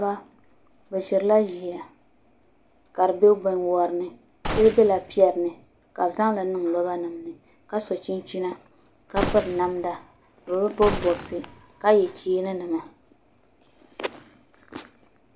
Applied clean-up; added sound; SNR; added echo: none; Gunshot, gunfire; 9 dB; none.